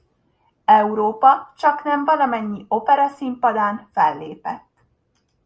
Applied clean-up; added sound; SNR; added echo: none; none; none; none.